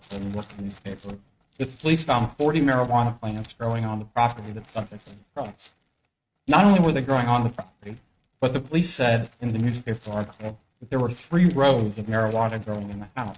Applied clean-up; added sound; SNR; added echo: neural mask model RNNoise.